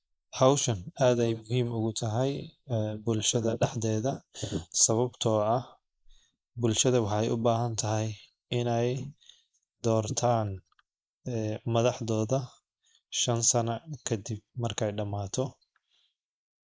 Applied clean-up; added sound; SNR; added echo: neural mask model Resemble Enhance denoiser.